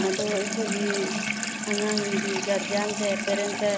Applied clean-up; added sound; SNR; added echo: none; Sink (filling or washing) / Water tap, faucet; 1 dB; none.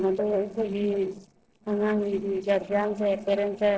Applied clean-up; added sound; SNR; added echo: neural separator model SepFormer DNS4.